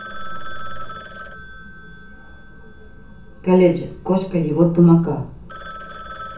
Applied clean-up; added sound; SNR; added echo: none; Telephone; 18 dB; reverberation time 0.7 s.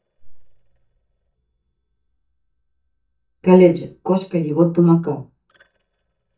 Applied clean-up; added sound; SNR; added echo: neural mask model DeepFilterNet 3.